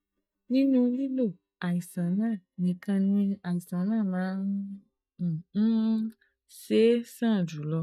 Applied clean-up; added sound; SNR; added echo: neural mask model DeepFilterNet 3.